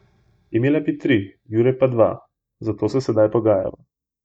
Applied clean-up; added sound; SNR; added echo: neural mask model DeepFilterNet 3.